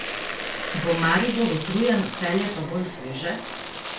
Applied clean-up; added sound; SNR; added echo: none; Domestic sounds, home sounds; 6 dB; reverberation time 0.3 s.